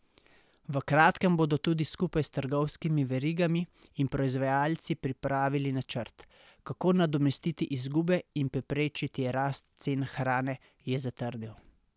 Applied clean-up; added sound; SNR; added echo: none; none; none; none.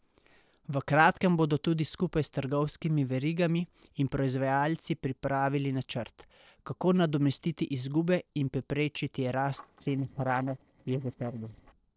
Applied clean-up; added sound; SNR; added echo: neural separator model SepFormer DNS4.